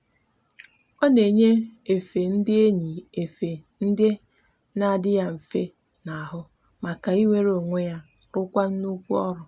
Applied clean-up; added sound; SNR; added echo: none; none; none; none.